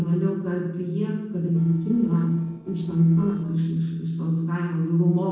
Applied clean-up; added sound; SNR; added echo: neural separator model SepFormer DNS4.